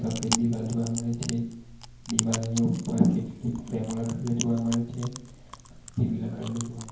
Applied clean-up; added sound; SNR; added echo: none; Chewing, mastication; 9 dB; reverberation time 0.9 s.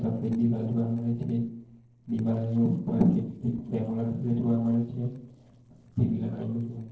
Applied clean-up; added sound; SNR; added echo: neural separator model SepFormer DNS4.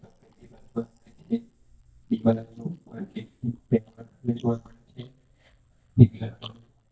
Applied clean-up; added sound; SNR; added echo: neural mask model DeepFilterNet 3.